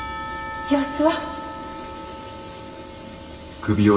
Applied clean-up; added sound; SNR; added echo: none; Church bell / Percussion; 11 dB; reverberation time 2.1 s.